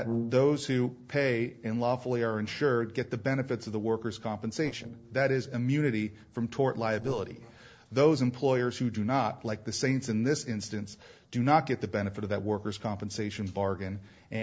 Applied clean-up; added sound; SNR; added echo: neural separator model SepFormer DNS4.